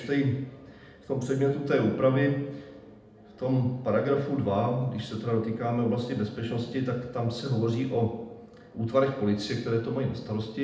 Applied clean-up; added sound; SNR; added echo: none; none; none; reverberation time 0.8 s.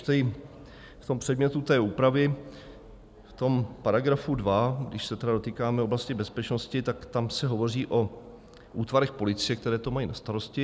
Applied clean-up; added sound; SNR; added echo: none; none; none; none.